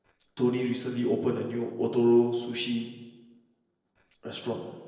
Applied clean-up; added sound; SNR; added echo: neural separator model SepFormer DNS4.